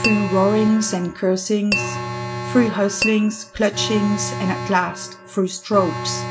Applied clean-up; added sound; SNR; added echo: none; Tap / Glass + Alarm; 7 dB; none.